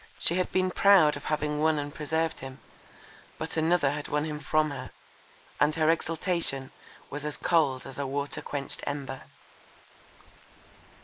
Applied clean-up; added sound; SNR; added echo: neural mask model Resemble Enhance denoiser.